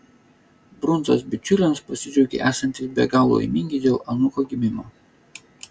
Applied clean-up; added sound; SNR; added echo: none; none; none; none.